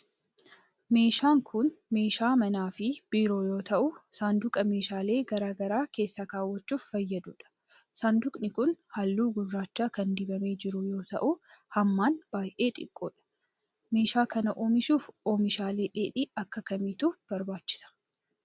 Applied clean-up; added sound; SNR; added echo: none; none; none; none.